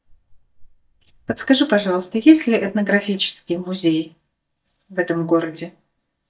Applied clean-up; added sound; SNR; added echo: neural mask model DeepFilterNet 3.